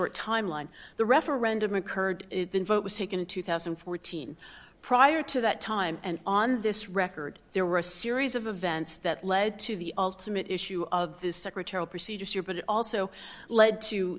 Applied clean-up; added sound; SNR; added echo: none; none; none; none.